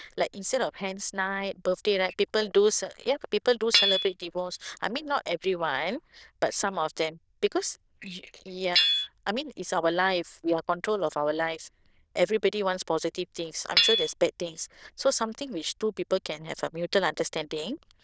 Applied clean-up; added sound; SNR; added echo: neural diffusion model UNIVERSE++.